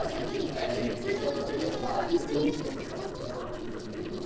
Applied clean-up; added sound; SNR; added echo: neural separator model SepFormer DNS4.